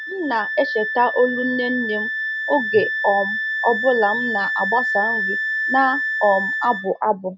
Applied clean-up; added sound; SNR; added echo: none; Wind instrument, woodwind instrument; 2 dB; none.